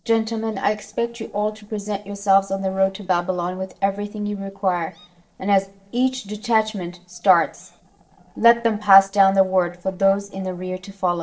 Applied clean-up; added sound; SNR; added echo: neural separator model SepFormer DNS4.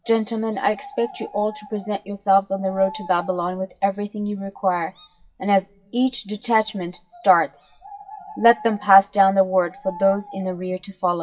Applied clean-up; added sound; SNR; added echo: classical method WPE with log-MMSE.